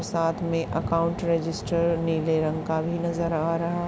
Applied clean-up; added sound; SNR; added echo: none; none; none; none.